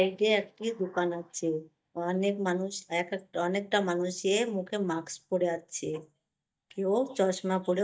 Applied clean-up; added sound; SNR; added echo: neural mask model DeepFilterNet 3.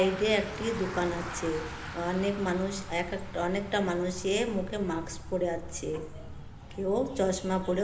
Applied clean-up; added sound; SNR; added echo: none; Bicycle; 10 dB; reverberation time 0.8 s.